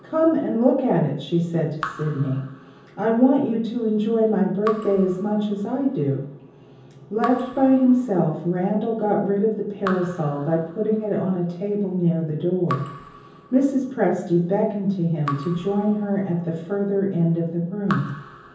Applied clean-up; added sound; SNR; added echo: none; Raindrop / Drip; 17 dB; reverberation time 0.7 s.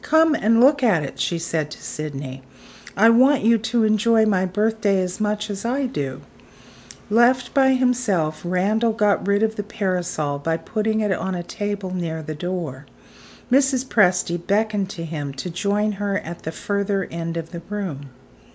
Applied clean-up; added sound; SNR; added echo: none; none; none; none.